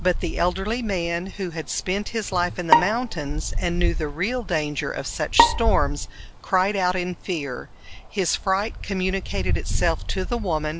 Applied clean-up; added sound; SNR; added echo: none; Wind + Bowed string instrument; 1 dB; none.